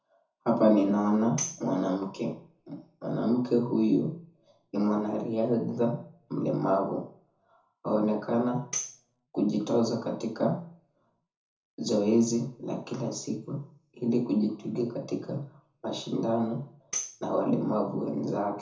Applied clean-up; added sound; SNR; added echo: none; Tambourine; 12 dB; reverberation time 0.6 s.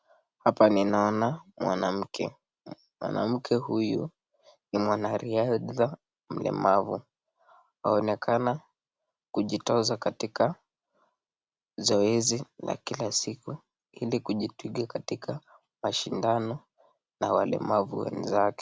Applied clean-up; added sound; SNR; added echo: none; none; none; none.